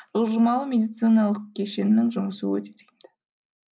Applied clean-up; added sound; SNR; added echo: none; none; none; none.